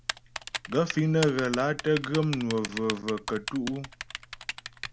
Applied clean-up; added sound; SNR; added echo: none; Typing; 9 dB; none.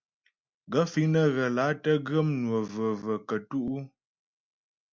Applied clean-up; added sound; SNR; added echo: none; none; none; none.